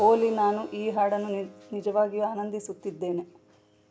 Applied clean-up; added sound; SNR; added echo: none; Keyboard (musical); 20 dB; none.